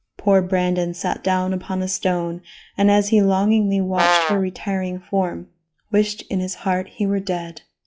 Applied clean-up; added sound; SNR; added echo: classical method log-MMSE.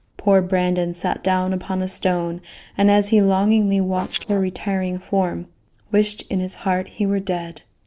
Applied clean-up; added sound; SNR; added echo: neural separator model SepFormer DNS4.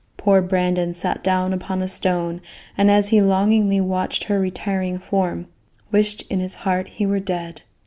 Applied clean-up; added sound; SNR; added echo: none; none; none; none.